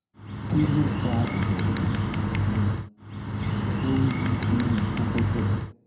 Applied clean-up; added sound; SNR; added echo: none; Bird; -4 dB; reverberation time 0.8 s.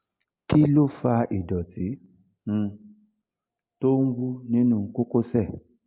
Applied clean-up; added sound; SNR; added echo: none; none; none; none.